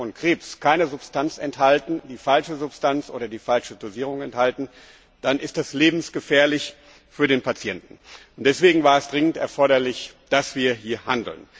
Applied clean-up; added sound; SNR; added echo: none; none; none; none.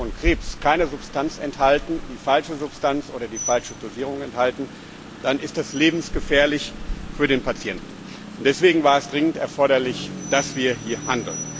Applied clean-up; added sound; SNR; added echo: none; Rain; 10 dB; none.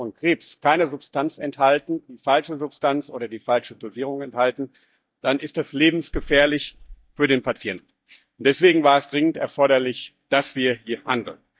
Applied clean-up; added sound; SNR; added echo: neural mask model DeepFilterNet 3.